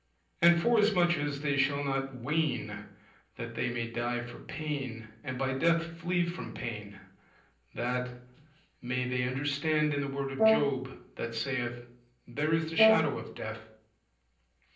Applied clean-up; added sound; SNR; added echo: neural separator model SepFormer DNS4.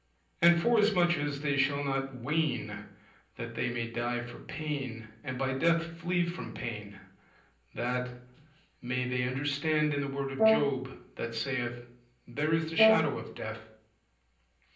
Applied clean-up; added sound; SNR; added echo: none; Brass instrument; -1 dB; reverberation time 0.6 s.